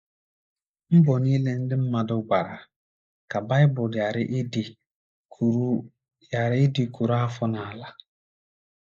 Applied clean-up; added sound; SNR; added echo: neural mask model Resemble Enhance denoiser.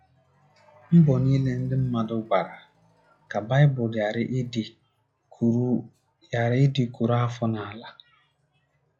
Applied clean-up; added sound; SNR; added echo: classical method log-MMSE.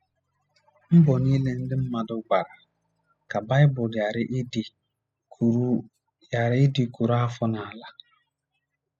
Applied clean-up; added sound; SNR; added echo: classical method spectral subtraction.